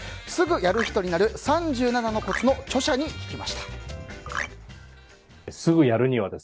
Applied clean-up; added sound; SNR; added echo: none; Marimba, xylophone; 6 dB; none.